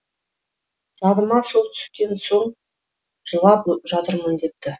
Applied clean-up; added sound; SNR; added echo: none; none; none; none.